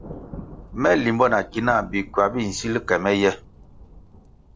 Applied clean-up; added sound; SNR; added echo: none; Thunder; 17 dB; none.